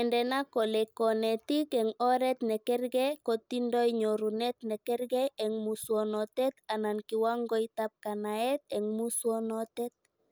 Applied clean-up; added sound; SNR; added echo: none; none; none; none.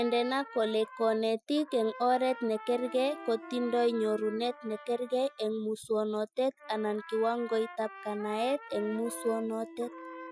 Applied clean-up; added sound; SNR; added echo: classical method Wiener filter.